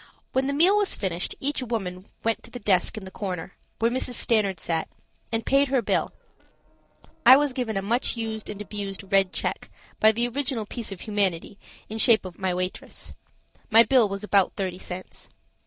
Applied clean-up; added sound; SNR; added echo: neural separator model SepFormer DNS4.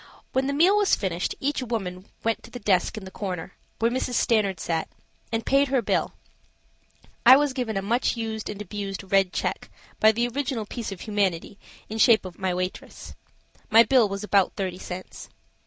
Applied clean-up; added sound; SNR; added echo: none; none; none; none.